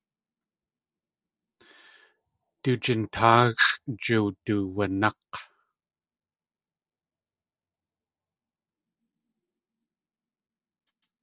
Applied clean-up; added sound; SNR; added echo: none; none; none; none.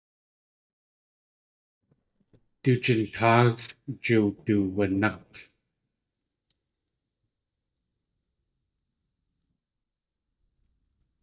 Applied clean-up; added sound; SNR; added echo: neural mask model DeepFilterNet 3.